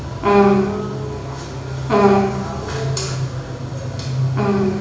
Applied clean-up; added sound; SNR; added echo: none; Alarm / Truck; 19 dB; reverberation time 0.9 s.